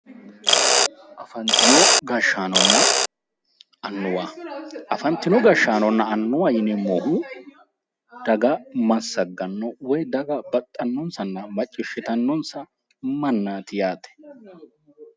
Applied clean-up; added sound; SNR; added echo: none; Mechanisms; -4 dB; none.